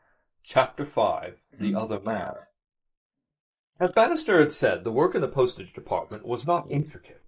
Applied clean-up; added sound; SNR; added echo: neural mask model Resemble Enhance denoiser.